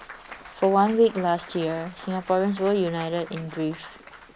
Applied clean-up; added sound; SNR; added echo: none; Applause / Cheering / Clapping; 18 dB; none.